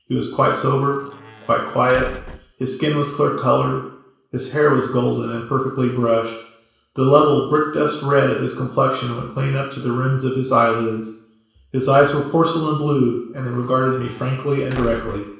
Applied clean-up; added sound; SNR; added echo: none; Squeak / Slam / Wood; 16 dB; reverberation time 0.7 s.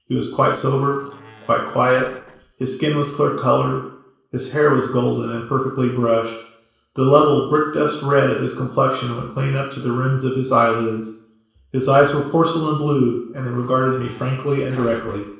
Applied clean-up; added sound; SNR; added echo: neural separator model SepFormer DNS4.